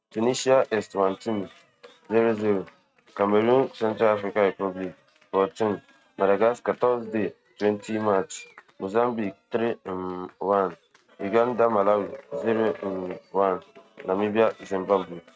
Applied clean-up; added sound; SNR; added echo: neural mask model RNNoise.